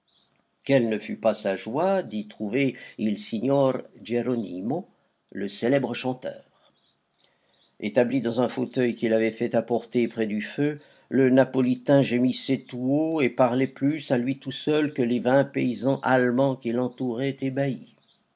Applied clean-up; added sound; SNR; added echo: none; none; none; none.